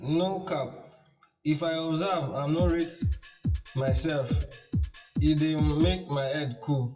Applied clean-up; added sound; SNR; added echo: classical method WPE with log-MMSE.